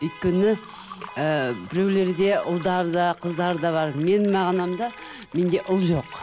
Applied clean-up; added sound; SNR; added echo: none; Alarm + Liquid; 18 dB; none.